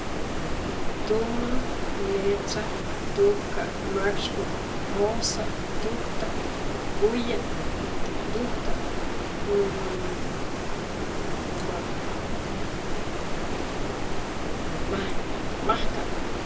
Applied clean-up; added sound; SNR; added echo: none; Stream; -5 dB; reverberation time 0.2 s.